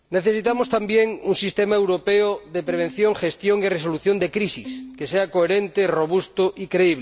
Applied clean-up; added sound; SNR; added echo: none; Bowed string instrument; 18 dB; none.